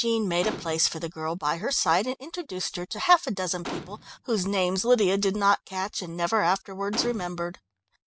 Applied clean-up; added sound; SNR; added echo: none; Gunshot, gunfire; 13 dB; none.